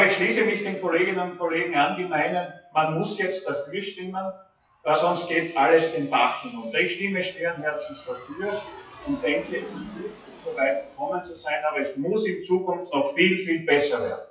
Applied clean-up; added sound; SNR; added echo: classical method WPE with log-MMSE.